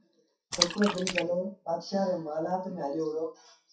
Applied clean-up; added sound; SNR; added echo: classical method WPE with log-MMSE.